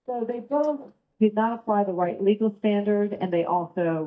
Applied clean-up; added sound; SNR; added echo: neural mask model DeepFilterNet 3.